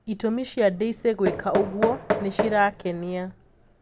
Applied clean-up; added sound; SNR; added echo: none; Knock; 5 dB; none.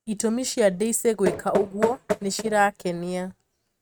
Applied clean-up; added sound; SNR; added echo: neural mask model RNNoise.